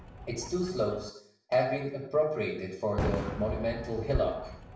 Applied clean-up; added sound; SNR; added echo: none; Fireworks; 7 dB; reverberation time 0.7 s.